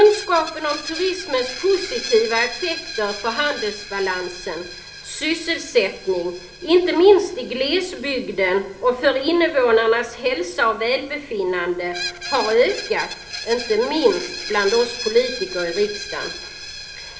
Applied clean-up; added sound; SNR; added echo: none; Screech; 13 dB; reverberation time 0.6 s.